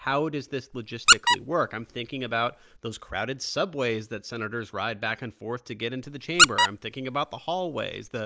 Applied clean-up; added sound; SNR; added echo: none; Squeak; -5 dB; none.